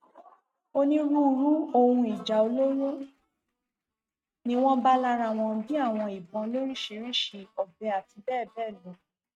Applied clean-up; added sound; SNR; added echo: neural mask model RNNoise.